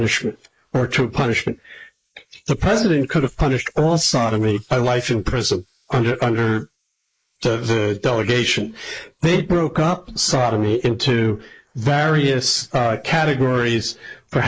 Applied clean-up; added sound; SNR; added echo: neural mask model Resemble Enhance denoiser.